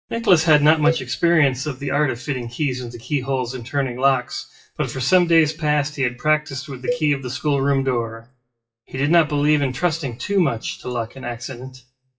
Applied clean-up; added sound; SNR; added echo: classical method WPE with log-MMSE.